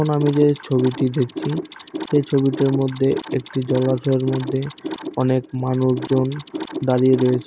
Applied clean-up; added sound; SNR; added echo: none; Mechanisms; 11 dB; none.